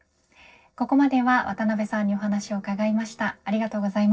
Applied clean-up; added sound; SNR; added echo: neural separator model SepFormer DNS4.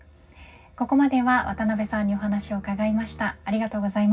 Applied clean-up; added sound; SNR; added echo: none; Bowed string instrument; 20 dB; reverberation time 0.4 s.